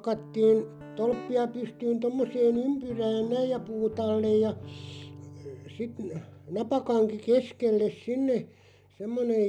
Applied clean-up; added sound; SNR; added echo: none; Guitar; 18 dB; none.